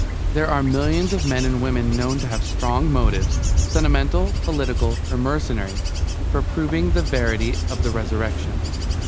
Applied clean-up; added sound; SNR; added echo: none; Wind / Bird / Insect; -3 dB; none.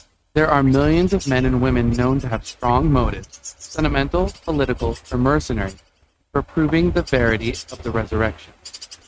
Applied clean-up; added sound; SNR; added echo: neural mask model RNNoise.